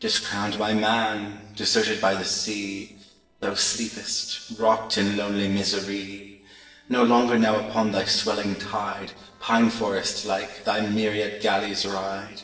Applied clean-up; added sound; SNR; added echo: neural separator model SepFormer DNS4.